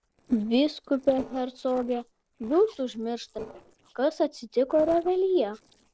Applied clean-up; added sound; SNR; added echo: neural separator model SepFormer DNS4.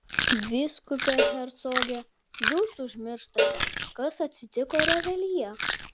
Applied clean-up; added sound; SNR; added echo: none; Chewing, mastication + Cowbell; -3 dB; none.